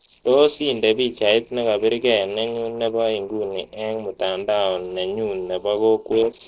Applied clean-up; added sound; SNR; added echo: neural separator model SepFormer DNS4.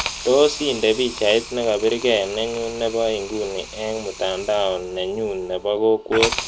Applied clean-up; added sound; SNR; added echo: none; Hiss; 11 dB; none.